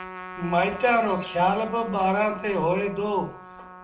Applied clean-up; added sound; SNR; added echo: none; Trumpet; 15 dB; reverberation time 0.4 s.